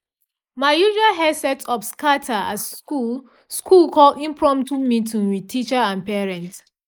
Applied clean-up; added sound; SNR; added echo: neural mask model Resemble Enhance denoiser.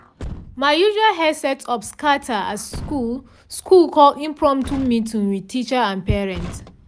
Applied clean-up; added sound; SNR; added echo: none; Truck; 18 dB; none.